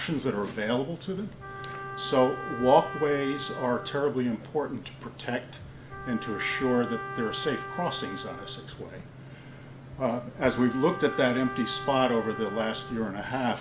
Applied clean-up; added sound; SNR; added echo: none; Trumpet; 11 dB; none.